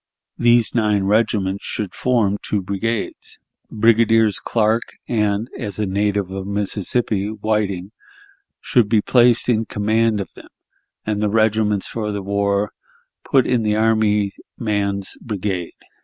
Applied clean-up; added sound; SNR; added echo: none; none; none; none.